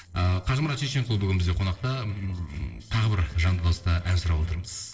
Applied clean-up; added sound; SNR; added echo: neural separator model SepFormer DNS4.